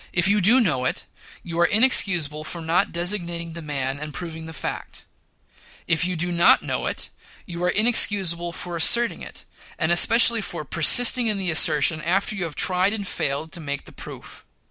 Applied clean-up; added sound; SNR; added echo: none; none; none; none.